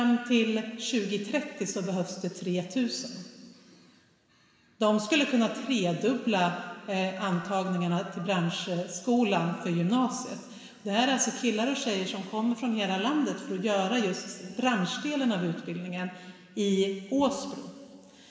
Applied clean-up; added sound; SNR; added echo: none; Telephone; 19 dB; reverberation time 2.9 s.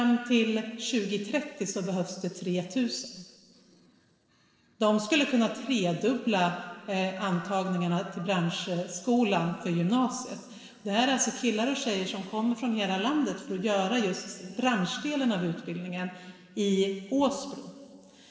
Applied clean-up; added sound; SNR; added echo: neural separator model SepFormer DNS4.